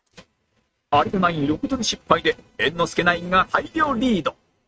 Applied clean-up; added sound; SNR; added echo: neural mask model RNNoise.